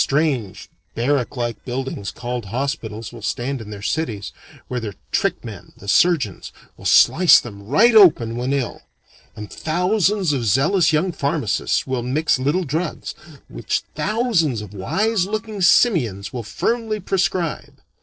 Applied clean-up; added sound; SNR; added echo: neural separator model SepFormer DNS4.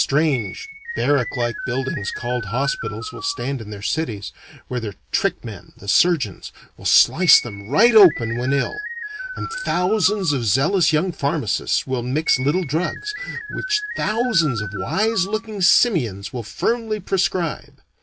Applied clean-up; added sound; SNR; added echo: none; Keyboard (musical); 9 dB; none.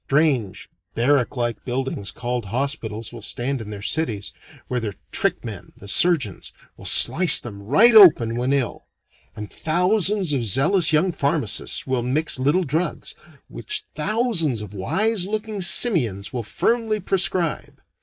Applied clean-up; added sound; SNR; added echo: neural mask model DeepFilterNet 3.